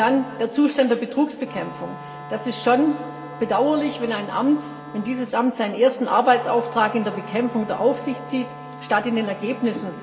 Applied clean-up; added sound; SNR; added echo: none; Wind instrument, woodwind instrument; 16 dB; reverberation time 2.2 s.